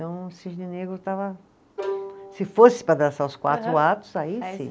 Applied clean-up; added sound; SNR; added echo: none; Bowed string instrument; 13 dB; none.